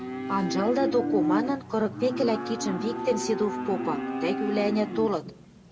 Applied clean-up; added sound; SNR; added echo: none; Livestock, farm animals, working animals; 3 dB; none.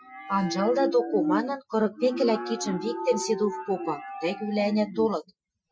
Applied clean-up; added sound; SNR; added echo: classical method Wiener filter.